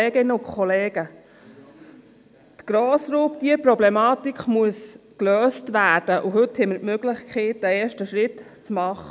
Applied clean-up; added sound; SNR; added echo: none; none; none; none.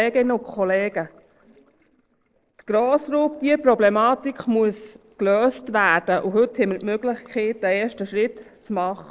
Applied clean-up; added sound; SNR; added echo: neural separator model SepFormer DNS4.